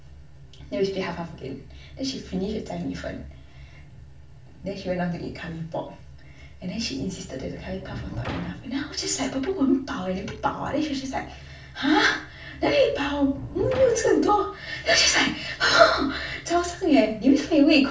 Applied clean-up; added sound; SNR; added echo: none; Sliding door; 13 dB; reverberation time 0.4 s.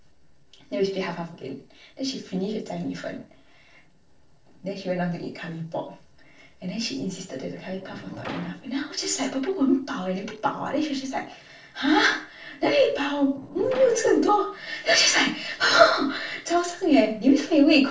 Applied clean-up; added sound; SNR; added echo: neural separator model SepFormer DNS4.